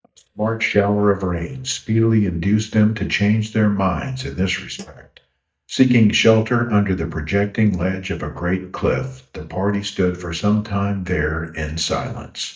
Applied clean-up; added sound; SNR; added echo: neural mask model DeepFilterNet 3.